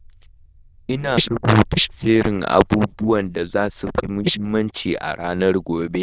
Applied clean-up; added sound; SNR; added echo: neural diffusion model UNIVERSE++.